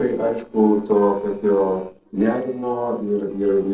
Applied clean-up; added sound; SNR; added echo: neural separator model SepFormer DNS4.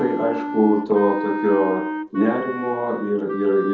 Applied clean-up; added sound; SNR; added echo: none; Wind instrument, woodwind instrument; 7 dB; reverberation time 0.7 s.